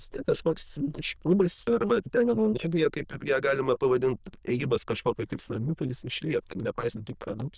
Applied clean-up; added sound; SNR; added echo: neural diffusion model UNIVERSE++.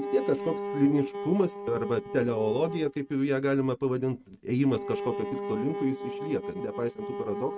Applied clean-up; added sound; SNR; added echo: neural mask model RNNoise.